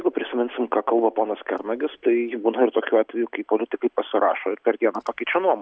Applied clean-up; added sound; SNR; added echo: none; none; none; none.